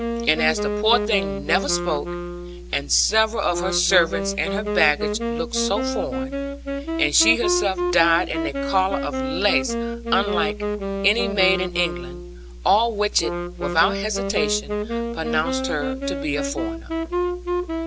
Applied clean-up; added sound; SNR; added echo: none; Wind instrument, woodwind instrument; 3 dB; none.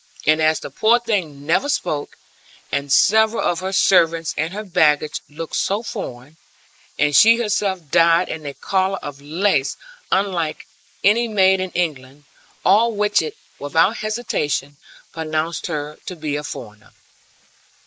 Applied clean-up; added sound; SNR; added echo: neural mask model Resemble Enhance denoiser.